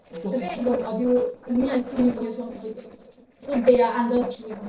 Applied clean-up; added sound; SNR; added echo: neural separator model SepFormer DNS4.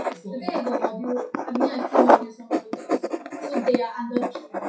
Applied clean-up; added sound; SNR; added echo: classical method WPE with log-MMSE.